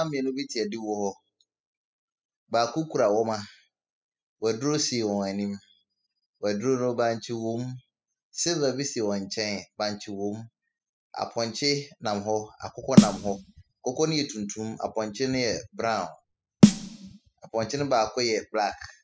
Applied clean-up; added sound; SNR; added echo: classical method spectral subtraction.